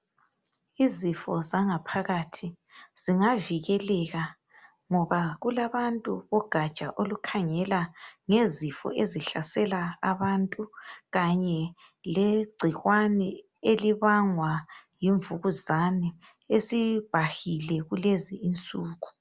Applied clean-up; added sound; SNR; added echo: none; none; none; none.